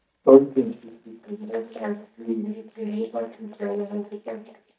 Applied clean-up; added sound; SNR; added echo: neural mask model DeepFilterNet 3.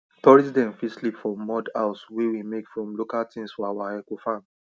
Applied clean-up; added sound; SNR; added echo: none; none; none; none.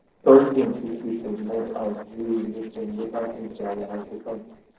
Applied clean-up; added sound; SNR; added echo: neural separator model SepFormer DNS4.